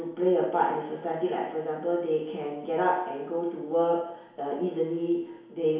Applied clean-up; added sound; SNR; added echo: none; none; none; reverberation time 1.0 s.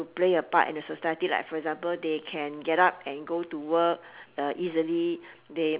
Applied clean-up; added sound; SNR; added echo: none; none; none; none.